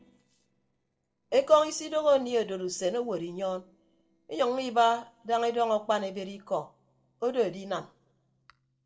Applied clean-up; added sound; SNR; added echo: neural separator model SepFormer DNS4.